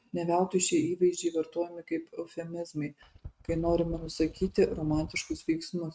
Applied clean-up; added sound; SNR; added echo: neural mask model RNNoise.